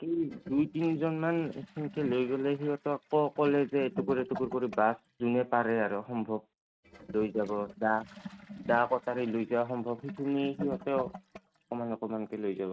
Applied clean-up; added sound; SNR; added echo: neural mask model RNNoise.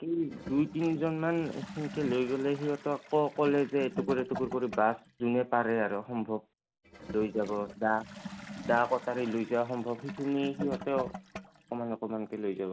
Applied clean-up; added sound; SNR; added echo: none; Toilet flush / Gurgling; 13 dB; none.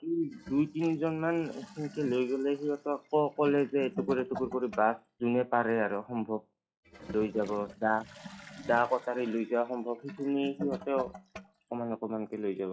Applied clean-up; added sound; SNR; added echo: classical method log-MMSE.